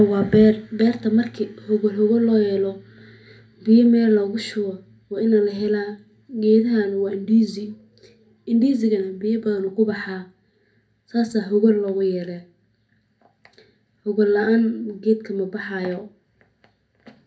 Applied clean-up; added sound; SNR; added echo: none; none; none; reverberation time 0.3 s.